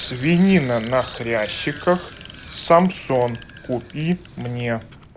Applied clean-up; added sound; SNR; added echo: none; Bicycle; 18 dB; none.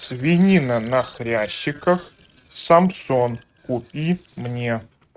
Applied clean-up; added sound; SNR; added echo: neural mask model RNNoise.